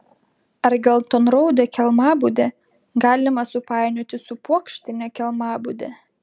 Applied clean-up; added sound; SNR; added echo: none; none; none; none.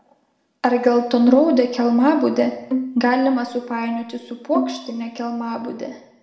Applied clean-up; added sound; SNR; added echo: none; Bowed string instrument; 9 dB; reverberation time 0.9 s.